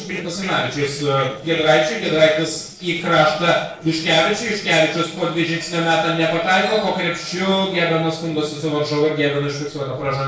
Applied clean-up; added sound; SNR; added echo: neural separator model SepFormer DNS4.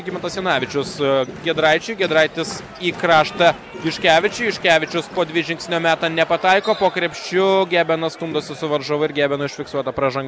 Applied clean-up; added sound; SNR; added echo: none; none; none; none.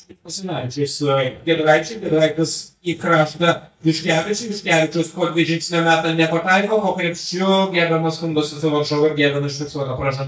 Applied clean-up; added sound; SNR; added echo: neural mask model DeepFilterNet 3.